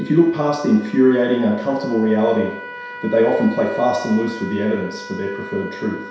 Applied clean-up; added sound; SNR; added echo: none; Trumpet; 15 dB; reverberation time 0.7 s.